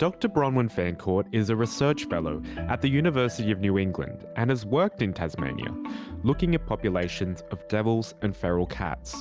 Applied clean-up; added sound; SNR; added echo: none; none; none; none.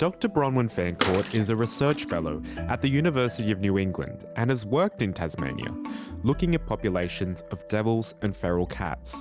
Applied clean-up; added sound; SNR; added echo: none; Bathtub (filling or washing) / Water / Splash, splatter; 8 dB; none.